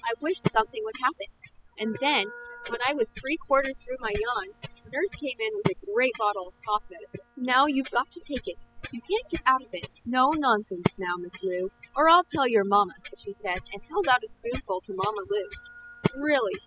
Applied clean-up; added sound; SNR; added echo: classical method spectral subtraction.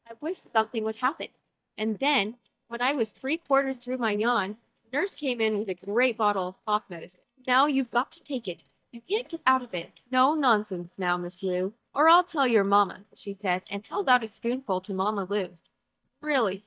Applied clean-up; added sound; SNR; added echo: neural mask model DeepFilterNet 3.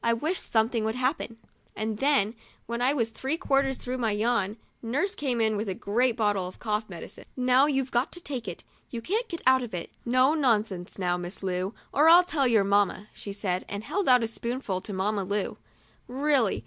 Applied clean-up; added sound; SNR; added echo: none; none; none; none.